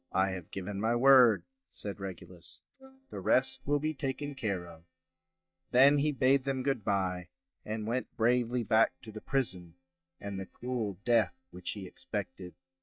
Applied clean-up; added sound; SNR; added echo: neural mask model DeepFilterNet 3.